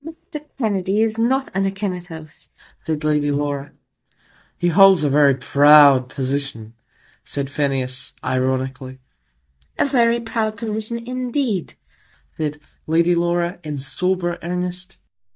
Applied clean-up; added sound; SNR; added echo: neural mask model DeepFilterNet 3.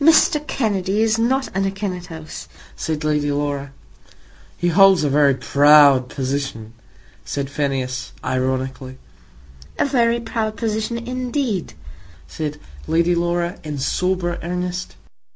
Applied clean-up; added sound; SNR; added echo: none; none; none; none.